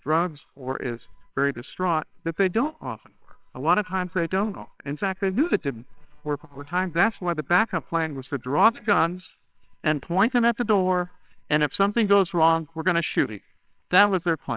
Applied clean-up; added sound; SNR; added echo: neural separator model SepFormer WHAMR!.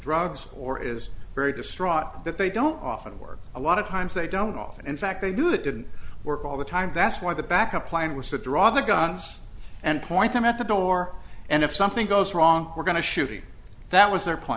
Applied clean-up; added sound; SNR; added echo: none; none; none; none.